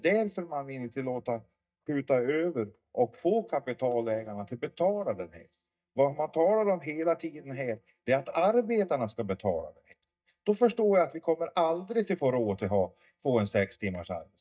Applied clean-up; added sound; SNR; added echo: neural mask model DeepFilterNet 3.